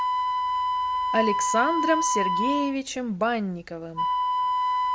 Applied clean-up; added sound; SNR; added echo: none; Wind instrument, woodwind instrument; -3 dB; none.